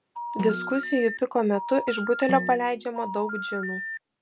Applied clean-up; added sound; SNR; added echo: none; Snare drum + Telephone; 7 dB; none.